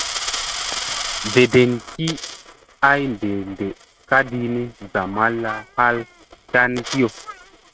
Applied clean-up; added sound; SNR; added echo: neural mask model RNNoise.